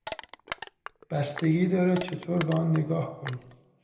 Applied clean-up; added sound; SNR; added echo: none; Crushing; 14 dB; reverberation time 0.7 s.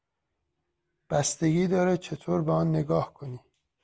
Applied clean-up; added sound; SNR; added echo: none; none; none; none.